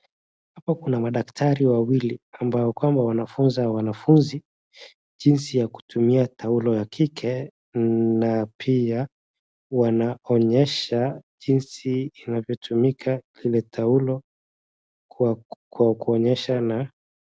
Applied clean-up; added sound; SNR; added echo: none; none; none; none.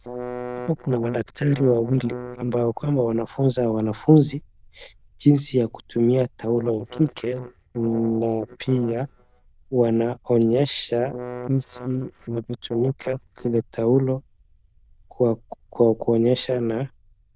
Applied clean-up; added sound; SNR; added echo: neural diffusion model UNIVERSE++.